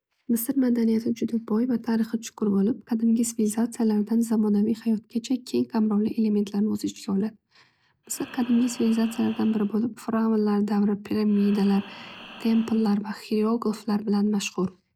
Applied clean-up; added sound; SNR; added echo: none; Breathing; 19 dB; none.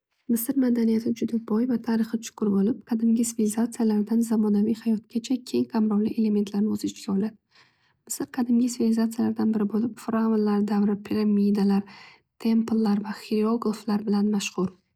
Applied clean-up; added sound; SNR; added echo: none; none; none; none.